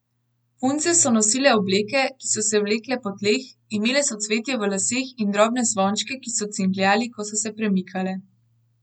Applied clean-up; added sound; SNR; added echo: none; none; none; none.